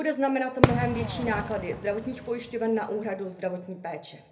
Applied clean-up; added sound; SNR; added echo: none; Fireworks; 0 dB; reverberation time 0.3 s.